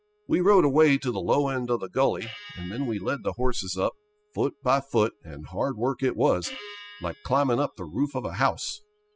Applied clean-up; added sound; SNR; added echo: classical method spectral subtraction.